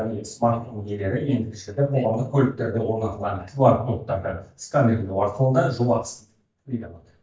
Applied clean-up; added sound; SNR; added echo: neural mask model DeepFilterNet 3.